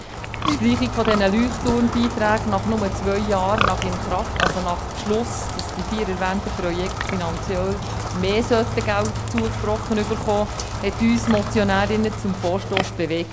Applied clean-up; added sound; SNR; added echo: none; Livestock, farm animals, working animals + Rain; 3 dB; none.